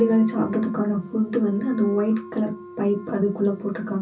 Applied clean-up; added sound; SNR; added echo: none; Wind instrument, woodwind instrument; 18 dB; reverberation time 0.3 s.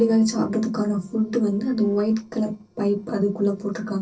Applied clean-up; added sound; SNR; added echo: neural separator model SepFormer DNS4.